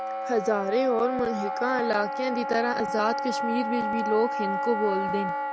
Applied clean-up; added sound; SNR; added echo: none; Wind instrument, woodwind instrument; 2 dB; none.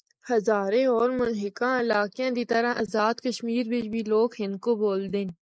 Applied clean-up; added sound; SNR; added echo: neural mask model Resemble Enhance denoiser.